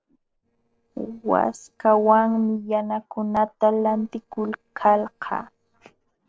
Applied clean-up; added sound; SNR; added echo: neural separator model SepFormer DNS4.